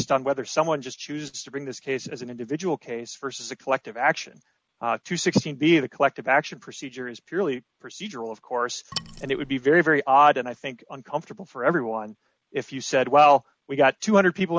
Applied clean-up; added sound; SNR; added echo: none; Wood; 13 dB; none.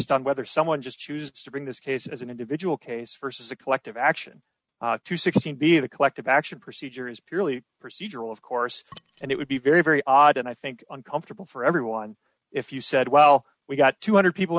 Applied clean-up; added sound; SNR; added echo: neural mask model RNNoise.